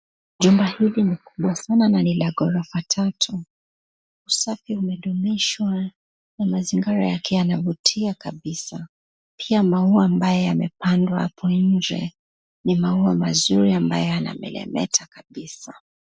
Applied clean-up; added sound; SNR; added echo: none; none; none; none.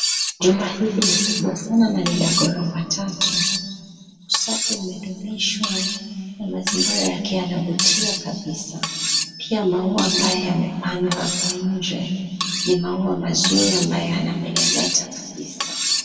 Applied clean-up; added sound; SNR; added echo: none; Cutlery, silverware; 3 dB; reverberation time 2.1 s.